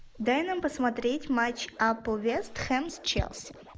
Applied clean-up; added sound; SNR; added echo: none; Scratching (performance technique); 18 dB; none.